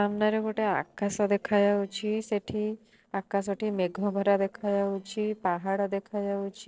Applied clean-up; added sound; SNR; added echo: neural separator model SepFormer DNS4.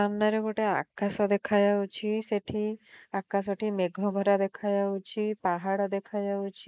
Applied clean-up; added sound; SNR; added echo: neural mask model Resemble Enhance denoiser.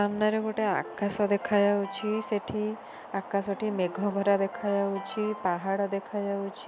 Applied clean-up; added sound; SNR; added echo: none; Ringtone; 15 dB; none.